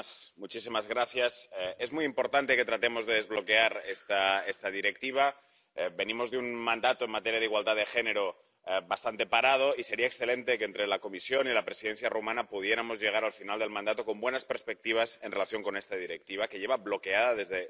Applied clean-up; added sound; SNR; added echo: none; none; none; none.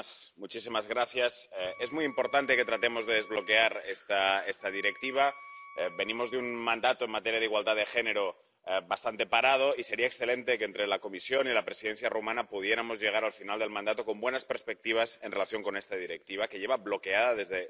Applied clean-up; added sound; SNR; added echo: none; Wind instrument, woodwind instrument; 19 dB; none.